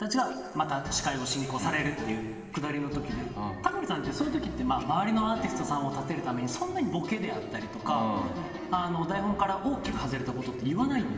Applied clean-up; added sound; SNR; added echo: none; Alarm; 19 dB; reverberation time 2.9 s.